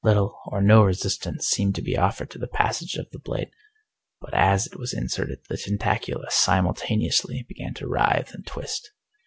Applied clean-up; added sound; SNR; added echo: none; none; none; none.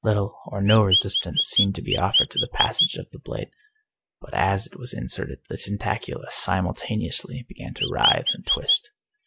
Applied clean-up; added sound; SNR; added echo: neural mask model Resemble Enhance denoiser.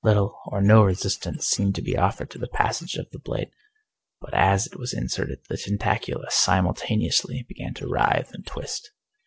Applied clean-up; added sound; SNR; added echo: neural separator model SepFormer DNS4.